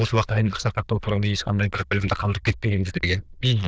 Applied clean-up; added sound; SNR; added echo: neural diffusion model UNIVERSE++.